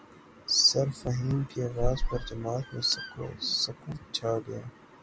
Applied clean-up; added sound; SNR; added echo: none; Squeak; 2 dB; none.